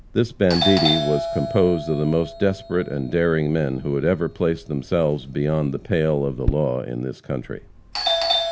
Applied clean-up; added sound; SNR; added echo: none; Doorbell; 6 dB; none.